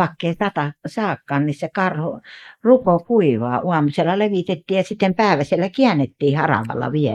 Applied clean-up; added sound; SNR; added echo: neural mask model Resemble Enhance denoiser.